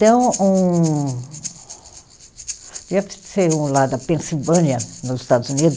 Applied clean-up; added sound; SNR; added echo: none; Breathing; 15 dB; none.